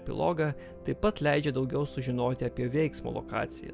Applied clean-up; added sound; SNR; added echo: none; none; none; none.